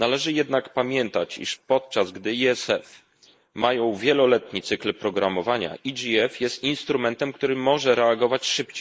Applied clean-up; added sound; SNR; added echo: neural mask model Resemble Enhance denoiser.